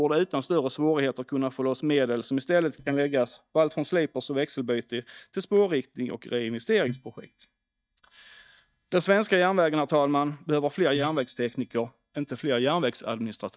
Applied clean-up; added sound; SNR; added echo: neural mask model DeepFilterNet 3.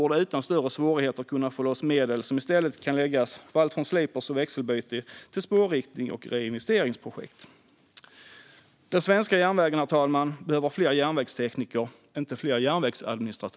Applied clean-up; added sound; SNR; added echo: none; none; none; none.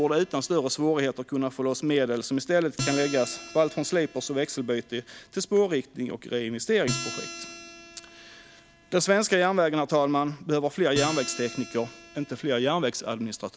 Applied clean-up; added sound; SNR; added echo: none; Acoustic guitar; 14 dB; none.